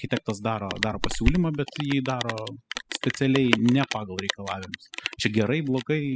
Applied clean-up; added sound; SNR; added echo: classical method spectral subtraction.